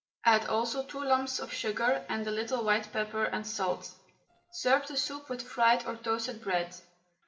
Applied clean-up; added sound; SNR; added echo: neural separator model SepFormer DNS4.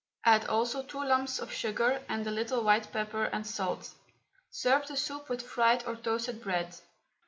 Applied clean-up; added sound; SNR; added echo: none; none; none; none.